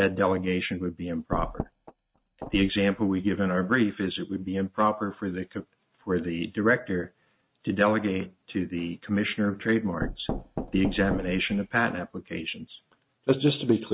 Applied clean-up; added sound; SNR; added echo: neural mask model RNNoise.